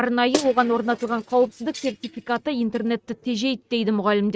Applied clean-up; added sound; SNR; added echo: neural mask model RNNoise.